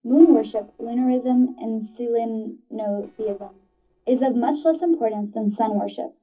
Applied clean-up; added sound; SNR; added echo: neural separator model SepFormer DNS4.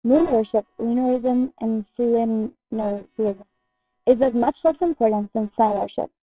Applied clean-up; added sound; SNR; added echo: neural separator model SepFormer WHAMR!.